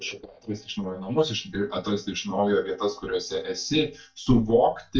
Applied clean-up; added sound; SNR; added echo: neural mask model DeepFilterNet 3.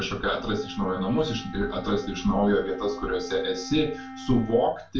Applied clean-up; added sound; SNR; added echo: none; Wind instrument, woodwind instrument; 14 dB; reverberation time 0.3 s.